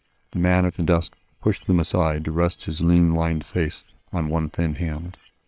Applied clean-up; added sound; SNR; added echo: neural separator model SepFormer WHAM!.